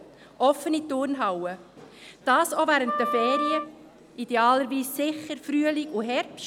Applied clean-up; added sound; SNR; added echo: none; Wind instrument, woodwind instrument; 4 dB; none.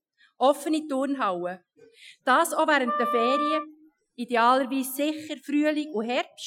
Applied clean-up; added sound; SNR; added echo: classical method Wiener filter.